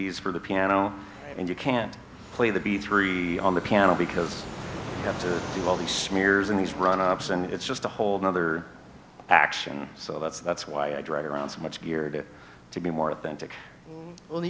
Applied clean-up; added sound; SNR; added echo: none; Fixed-wing aircraft, airplane; 15 dB; none.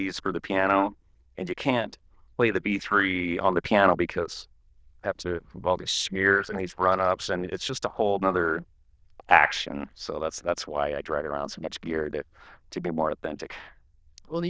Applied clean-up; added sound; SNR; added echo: neural diffusion model UNIVERSE++.